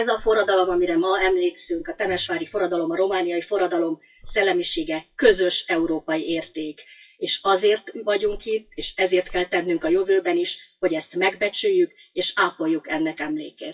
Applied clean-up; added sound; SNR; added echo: classical method WPE with log-MMSE.